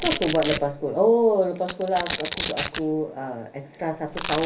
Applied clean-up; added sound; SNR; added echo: none; Domestic sounds, home sounds; 9 dB; reverberation time 0.3 s.